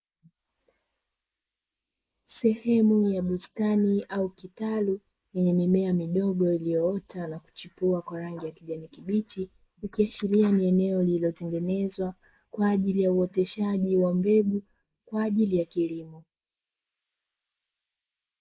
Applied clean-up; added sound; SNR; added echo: neural mask model Resemble Enhance denoiser.